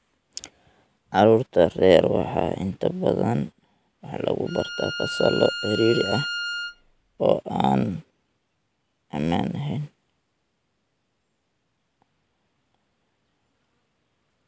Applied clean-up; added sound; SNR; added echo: none; Bowed string instrument; 6 dB; none.